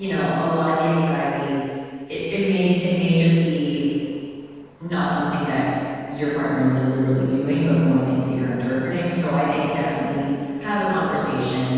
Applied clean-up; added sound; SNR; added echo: neural separator model SepFormer DNS4.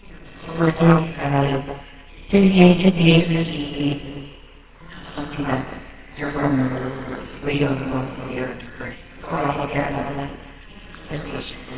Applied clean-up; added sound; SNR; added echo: neural separator model SepFormer WHAMR!.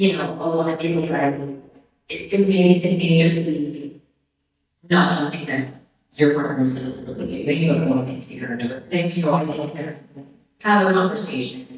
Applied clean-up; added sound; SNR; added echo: neural mask model DeepFilterNet 3.